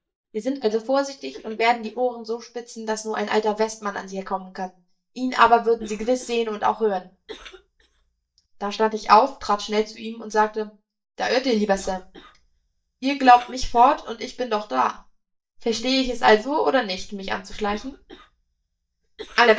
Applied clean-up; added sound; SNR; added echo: neural mask model DeepFilterNet 3.